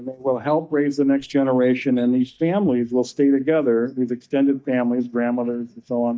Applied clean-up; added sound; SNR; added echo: neural mask model DeepFilterNet 3.